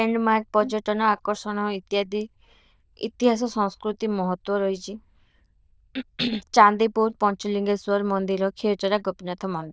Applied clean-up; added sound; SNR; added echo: neural diffusion model UNIVERSE++.